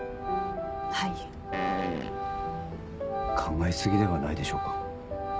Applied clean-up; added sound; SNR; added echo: none; Organ + Fart; 2 dB; none.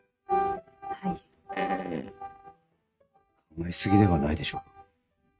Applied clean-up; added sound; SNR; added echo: neural mask model RNNoise.